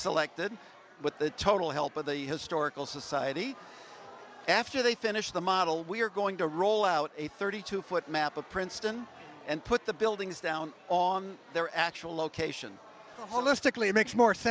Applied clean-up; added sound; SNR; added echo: none; none; none; none.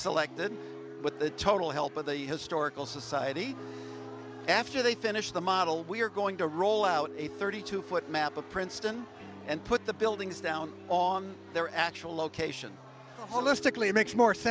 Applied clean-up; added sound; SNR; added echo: none; Piano; 15 dB; none.